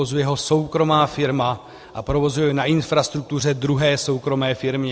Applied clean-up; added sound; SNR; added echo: none; none; none; none.